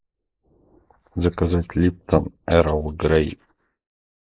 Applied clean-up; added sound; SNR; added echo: neural mask model Resemble Enhance denoiser.